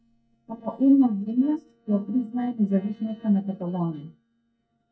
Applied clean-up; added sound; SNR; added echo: neural mask model DeepFilterNet 3.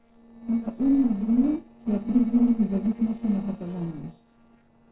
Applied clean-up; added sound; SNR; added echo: neural separator model SepFormer DNS4.